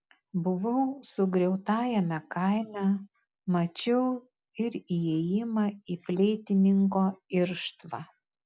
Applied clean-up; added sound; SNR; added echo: none; none; none; none.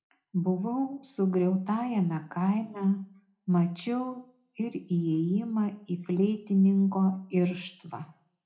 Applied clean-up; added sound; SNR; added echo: none; none; none; reverberation time 0.4 s.